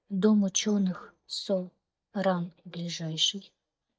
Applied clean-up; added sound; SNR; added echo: neural mask model DeepFilterNet 3.